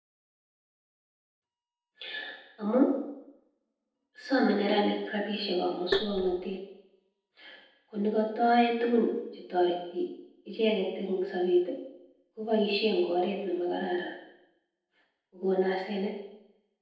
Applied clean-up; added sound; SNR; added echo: neural separator model SepFormer DNS4.